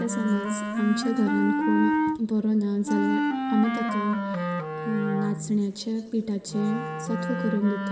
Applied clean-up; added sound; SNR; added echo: none; Wind instrument, woodwind instrument; 2 dB; reverberation time 1.3 s.